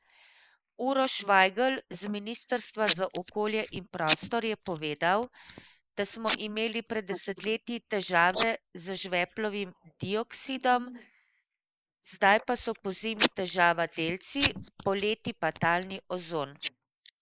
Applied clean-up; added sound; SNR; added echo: neural mask model Resemble Enhance denoiser.